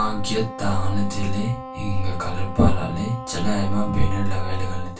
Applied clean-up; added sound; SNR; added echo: none; Wind instrument, woodwind instrument; 14 dB; reverberation time 0.2 s.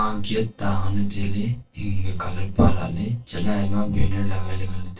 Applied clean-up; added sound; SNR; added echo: neural separator model SepFormer DNS4.